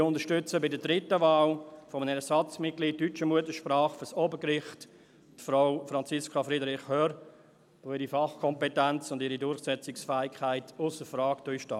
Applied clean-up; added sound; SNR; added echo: none; none; none; none.